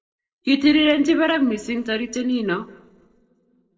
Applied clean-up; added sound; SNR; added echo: neural separator model SepFormer DNS4.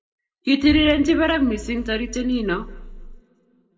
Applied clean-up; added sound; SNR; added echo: none; Explosion; 13 dB; reverberation time 1.0 s.